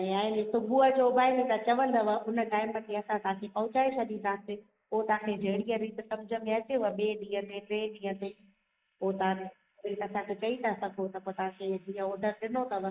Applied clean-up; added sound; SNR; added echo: neural mask model Resemble Enhance denoiser.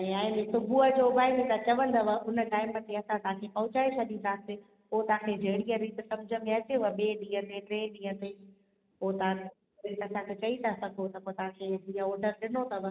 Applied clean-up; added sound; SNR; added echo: none; none; none; none.